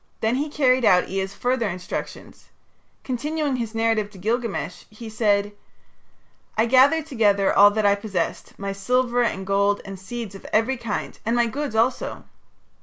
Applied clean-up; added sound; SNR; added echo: none; none; none; none.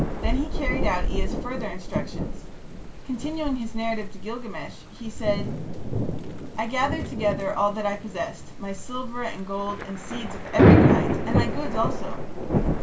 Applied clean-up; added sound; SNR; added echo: none; Thunder / Rain; -3 dB; reverberation time 0.2 s.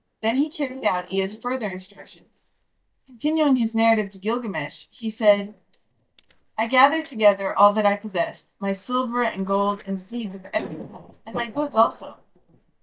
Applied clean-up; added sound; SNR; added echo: neural mask model DeepFilterNet 3.